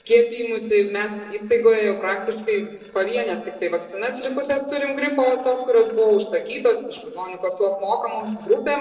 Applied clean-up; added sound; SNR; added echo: neural separator model SepFormer DNS4.